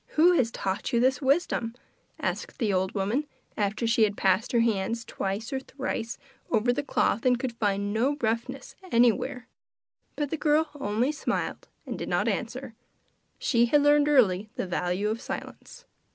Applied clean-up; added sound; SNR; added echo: none; none; none; none.